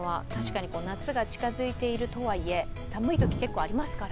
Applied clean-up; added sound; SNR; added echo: none; Thump, thud; 3 dB; none.